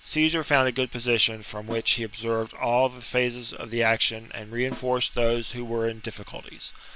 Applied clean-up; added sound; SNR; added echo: none; Snare drum; 18 dB; none.